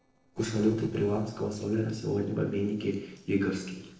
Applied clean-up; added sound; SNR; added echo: neural separator model SepFormer DNS4.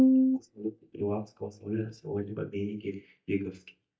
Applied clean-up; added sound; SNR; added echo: neural mask model DeepFilterNet 3.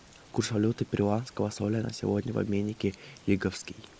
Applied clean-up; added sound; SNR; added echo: none; none; none; none.